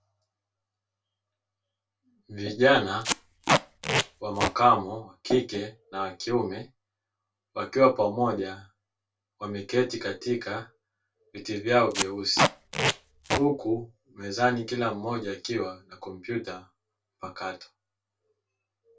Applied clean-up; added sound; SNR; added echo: none; Packing tape, duct tape; -1 dB; reverberation time 0.2 s.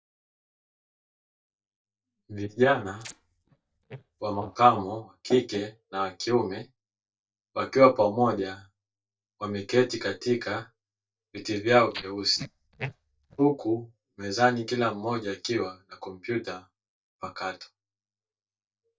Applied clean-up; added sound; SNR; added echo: neural mask model DeepFilterNet 3.